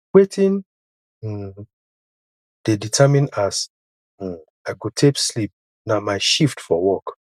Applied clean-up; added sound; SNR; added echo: none; none; none; none.